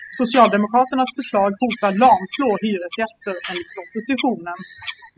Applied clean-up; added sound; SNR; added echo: classical method spectral subtraction.